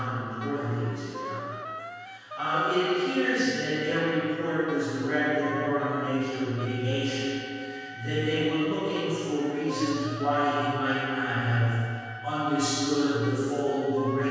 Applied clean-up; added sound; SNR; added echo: none; Wind instrument, woodwind instrument; 13 dB; reverberation time 2.2 s.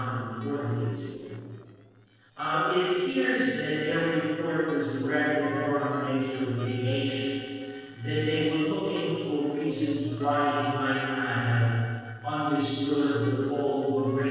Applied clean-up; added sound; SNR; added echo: neural separator model SepFormer DNS4.